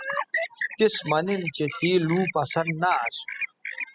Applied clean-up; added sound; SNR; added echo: classical method spectral subtraction.